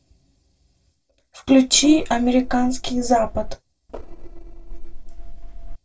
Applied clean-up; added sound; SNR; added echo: neural separator model SepFormer DNS4.